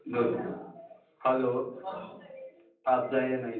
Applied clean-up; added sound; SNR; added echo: none; none; none; reverberation time 0.6 s.